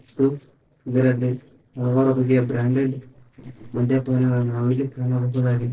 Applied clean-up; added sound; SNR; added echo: neural separator model SepFormer DNS4.